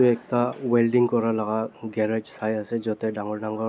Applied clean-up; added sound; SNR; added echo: none; none; none; none.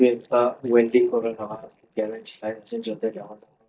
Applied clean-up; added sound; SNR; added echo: neural mask model DeepFilterNet 3.